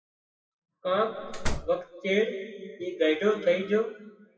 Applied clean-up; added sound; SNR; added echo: classical method WPE with log-MMSE.